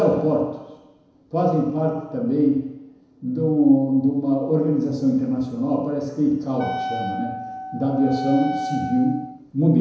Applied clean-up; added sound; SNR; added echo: none; Wind instrument, woodwind instrument; 8 dB; reverberation time 1.0 s.